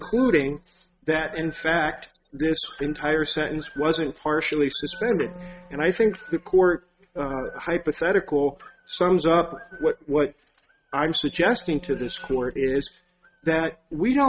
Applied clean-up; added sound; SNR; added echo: neural mask model RNNoise.